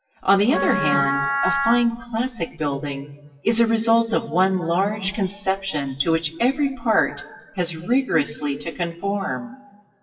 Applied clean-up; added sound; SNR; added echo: classical method WPE with log-MMSE.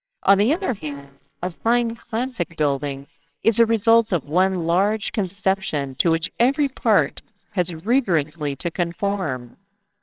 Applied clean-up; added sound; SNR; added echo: neural separator model SepFormer WHAMR!.